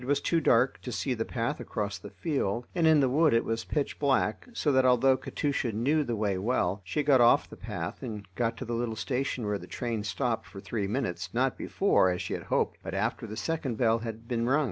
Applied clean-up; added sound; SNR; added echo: none; none; none; none.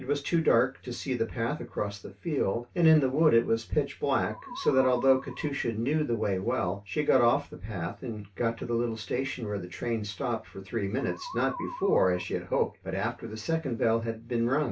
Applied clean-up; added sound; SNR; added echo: none; Musical instrument; 13 dB; reverberation time 0.2 s.